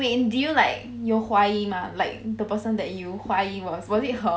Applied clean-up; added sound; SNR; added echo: none; none; none; none.